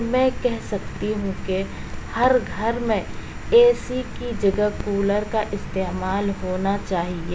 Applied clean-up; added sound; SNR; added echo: none; none; none; none.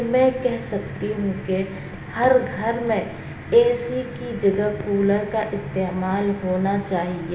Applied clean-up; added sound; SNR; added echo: none; none; none; reverberation time 1.0 s.